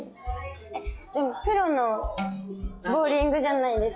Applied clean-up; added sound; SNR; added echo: classical method log-MMSE.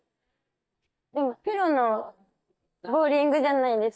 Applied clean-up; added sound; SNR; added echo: neural mask model DeepFilterNet 3.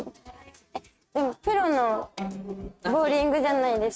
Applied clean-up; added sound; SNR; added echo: neural mask model RNNoise.